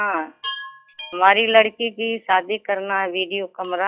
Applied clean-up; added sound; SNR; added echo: classical method log-MMSE.